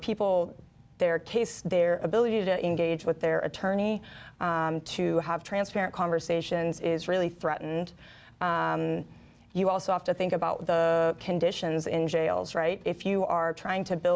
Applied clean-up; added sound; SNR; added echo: none; none; none; none.